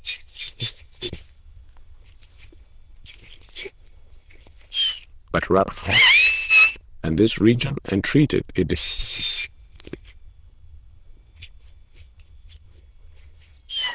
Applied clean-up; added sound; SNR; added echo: neural diffusion model UNIVERSE++.